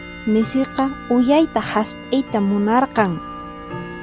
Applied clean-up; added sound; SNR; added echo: none; Tick-tock / Bell; 14 dB; none.